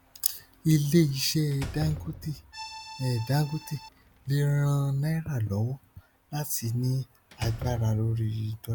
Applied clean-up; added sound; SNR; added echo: none; Slam + Accordion; 15 dB; none.